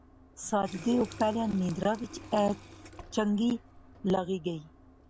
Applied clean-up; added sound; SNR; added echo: none; Water tap, faucet; 17 dB; none.